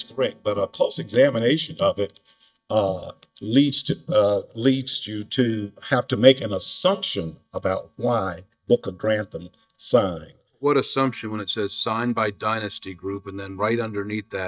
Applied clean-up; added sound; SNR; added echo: neural mask model DeepFilterNet 3.